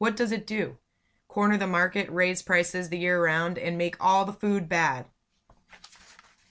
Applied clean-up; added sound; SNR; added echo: none; none; none; none.